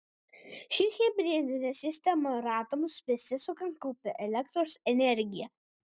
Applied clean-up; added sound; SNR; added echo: none; none; none; none.